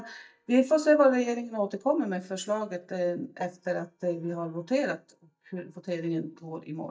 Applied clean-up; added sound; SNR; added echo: neural mask model DeepFilterNet 3.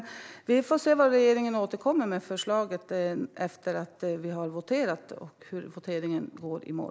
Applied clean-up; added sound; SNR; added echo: none; none; none; none.